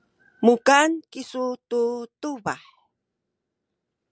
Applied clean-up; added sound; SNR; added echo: none; none; none; none.